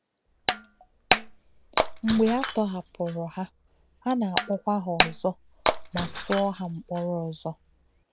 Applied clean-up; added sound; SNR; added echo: none; Shatter; 2 dB; none.